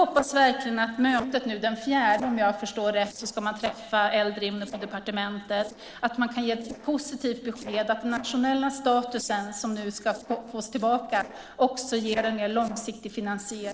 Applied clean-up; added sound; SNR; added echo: neural separator model SepFormer DNS4.